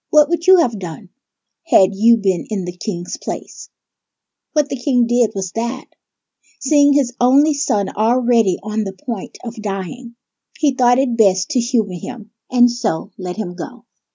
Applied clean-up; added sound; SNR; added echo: none; none; none; none.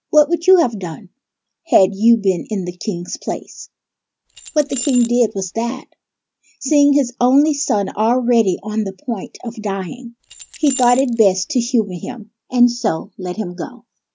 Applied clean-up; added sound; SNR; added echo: none; Keys jangling; 14 dB; none.